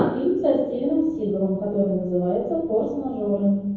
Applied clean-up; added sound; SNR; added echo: none; none; none; reverberation time 0.9 s.